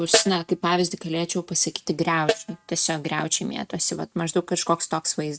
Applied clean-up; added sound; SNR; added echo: neural mask model RNNoise.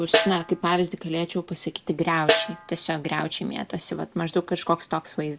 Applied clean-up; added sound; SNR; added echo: none; Snare drum; 4 dB; none.